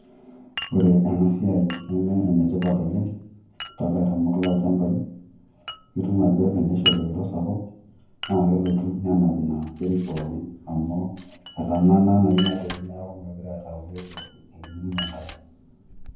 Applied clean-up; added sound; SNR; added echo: none; Glass; 14 dB; reverberation time 0.9 s.